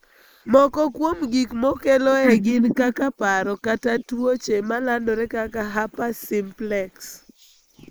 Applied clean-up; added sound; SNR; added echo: neural mask model Resemble Enhance denoiser.